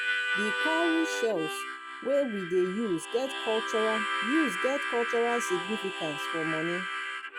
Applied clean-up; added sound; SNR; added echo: none; Harmonica; 2 dB; none.